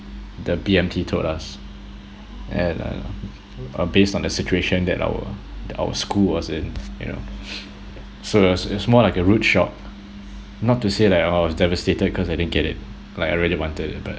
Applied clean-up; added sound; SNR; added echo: none; none; none; none.